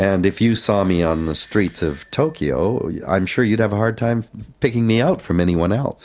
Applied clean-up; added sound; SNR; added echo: none; Bell / Doorbell; 20 dB; none.